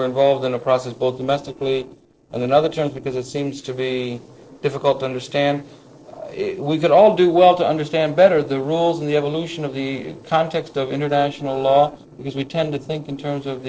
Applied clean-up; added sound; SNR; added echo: neural separator model SepFormer DNS4.